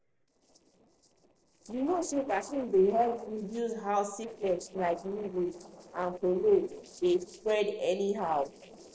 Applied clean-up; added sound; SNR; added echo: neural separator model SepFormer DNS4.